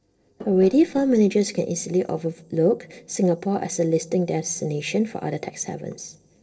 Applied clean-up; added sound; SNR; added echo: neural separator model SepFormer DNS4.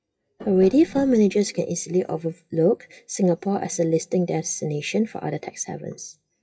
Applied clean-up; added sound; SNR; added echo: classical method WPE with log-MMSE.